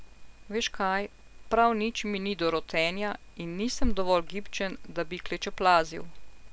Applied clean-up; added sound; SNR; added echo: none; none; none; none.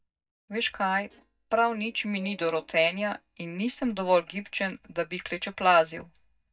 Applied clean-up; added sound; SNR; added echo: neural mask model DeepFilterNet 3.